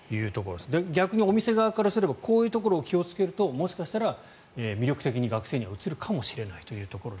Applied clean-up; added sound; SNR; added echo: none; none; none; none.